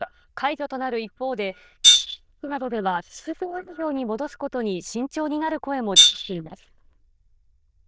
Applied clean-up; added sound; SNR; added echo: neural diffusion model UNIVERSE++.